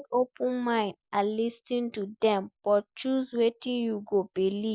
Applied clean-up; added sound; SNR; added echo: none; none; none; none.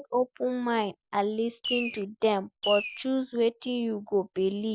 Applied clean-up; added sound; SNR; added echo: none; Fireworks; 5 dB; none.